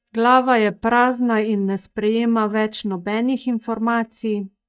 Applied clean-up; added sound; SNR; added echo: neural mask model DeepFilterNet 3.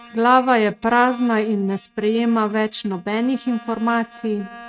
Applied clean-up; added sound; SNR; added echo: neural mask model RNNoise.